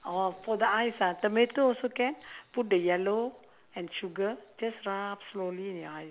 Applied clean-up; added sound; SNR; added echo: none; none; none; none.